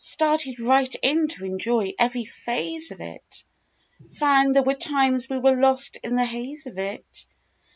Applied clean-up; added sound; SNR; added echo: none; none; none; none.